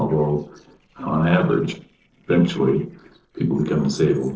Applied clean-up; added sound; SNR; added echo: neural separator model SepFormer DNS4.